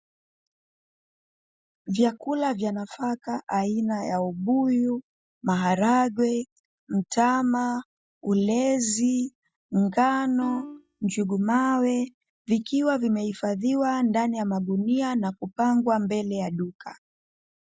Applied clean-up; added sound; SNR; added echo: neural mask model DeepFilterNet 3.